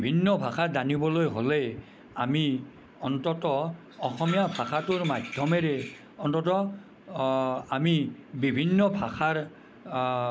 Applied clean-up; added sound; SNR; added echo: none; none; none; none.